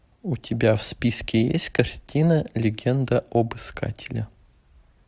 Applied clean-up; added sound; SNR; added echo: none; none; none; none.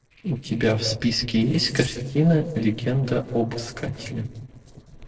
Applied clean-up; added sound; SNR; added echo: neural separator model SepFormer DNS4.